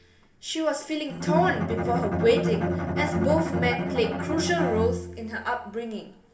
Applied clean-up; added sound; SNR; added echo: none; Bowed string instrument; 2 dB; reverberation time 1.3 s.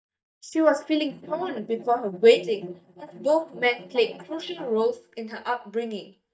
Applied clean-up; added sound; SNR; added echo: neural mask model DeepFilterNet 3.